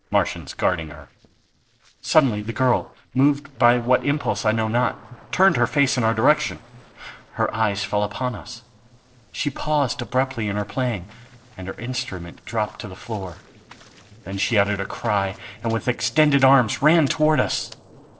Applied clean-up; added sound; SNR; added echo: neural separator model SepFormer DNS4.